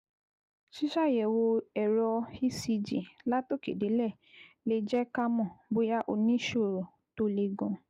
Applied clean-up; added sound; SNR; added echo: none; none; none; none.